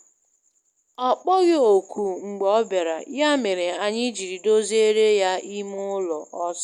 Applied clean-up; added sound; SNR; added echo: none; none; none; none.